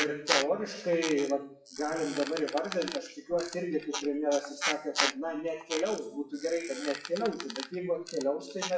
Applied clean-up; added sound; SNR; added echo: classical method WPE with log-MMSE.